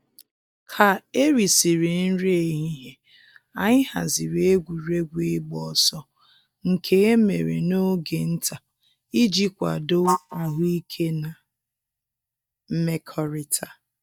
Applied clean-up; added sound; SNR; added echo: neural mask model DeepFilterNet 3.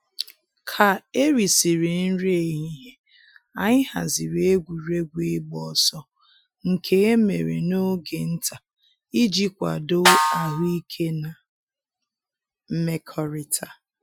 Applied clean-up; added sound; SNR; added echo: classical method Wiener filter.